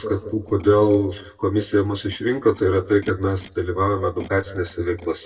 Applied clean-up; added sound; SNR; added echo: neural mask model DeepFilterNet 3.